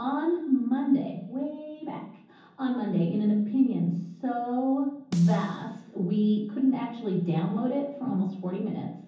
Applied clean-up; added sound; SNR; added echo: none; Snare drum; 17 dB; reverberation time 0.7 s.